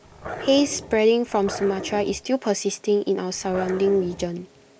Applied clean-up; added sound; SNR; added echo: none; Growling; 13 dB; none.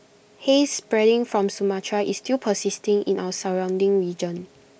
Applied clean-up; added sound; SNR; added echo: none; none; none; none.